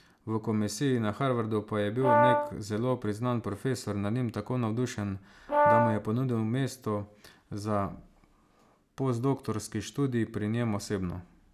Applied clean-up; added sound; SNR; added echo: none; Brass instrument; -4 dB; none.